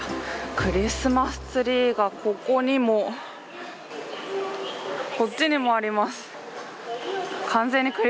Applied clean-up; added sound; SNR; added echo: none; none; none; none.